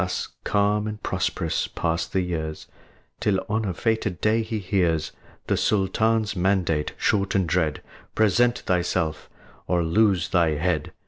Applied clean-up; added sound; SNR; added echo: none; none; none; none.